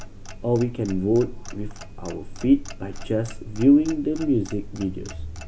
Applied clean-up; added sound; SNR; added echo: none; Clock; 11 dB; none.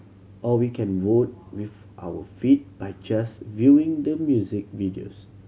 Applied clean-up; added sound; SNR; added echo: none; none; none; none.